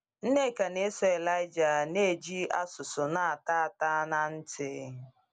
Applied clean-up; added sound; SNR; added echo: none; none; none; none.